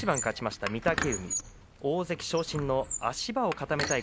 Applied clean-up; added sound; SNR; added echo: none; Squeak; 7 dB; none.